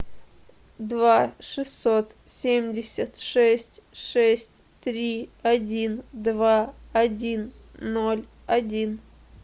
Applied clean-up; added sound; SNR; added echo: none; none; none; none.